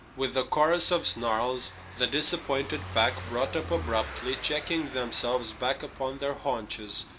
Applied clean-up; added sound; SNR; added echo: none; Car passing by / Engine; 12 dB; reverberation time 0.2 s.